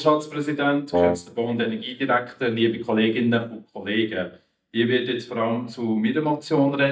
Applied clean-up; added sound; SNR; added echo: neural mask model DeepFilterNet 3.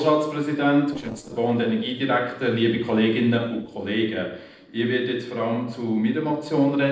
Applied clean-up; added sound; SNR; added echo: neural separator model SepFormer DNS4.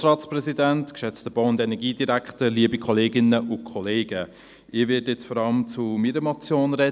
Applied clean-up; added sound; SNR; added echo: none; none; none; none.